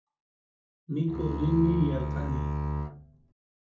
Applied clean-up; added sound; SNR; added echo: none; Bowed string instrument; 1 dB; reverberation time 0.6 s.